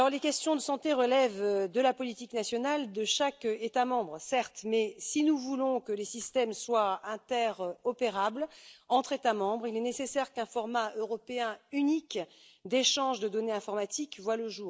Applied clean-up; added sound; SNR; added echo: none; none; none; none.